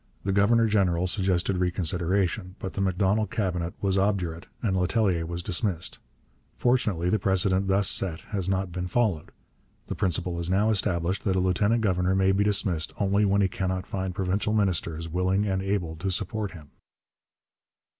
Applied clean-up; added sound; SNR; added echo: none; none; none; none.